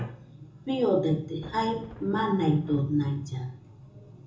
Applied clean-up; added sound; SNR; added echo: none; Thunder; 20 dB; reverberation time 0.6 s.